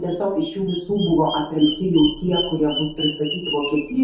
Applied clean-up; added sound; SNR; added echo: none; Bird vocalization, bird call, bird song; 10 dB; reverberation time 0.6 s.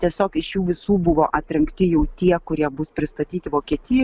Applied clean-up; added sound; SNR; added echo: none; none; none; none.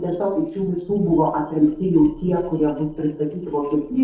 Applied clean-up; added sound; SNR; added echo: neural separator model SepFormer DNS4.